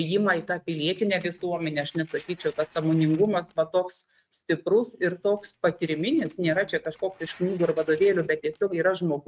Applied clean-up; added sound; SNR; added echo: neural mask model RNNoise.